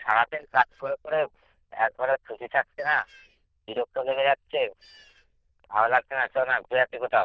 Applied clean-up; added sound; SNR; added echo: neural diffusion model UNIVERSE++.